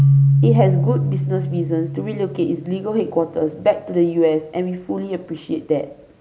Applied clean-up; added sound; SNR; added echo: none; Keyboard (musical); 0 dB; none.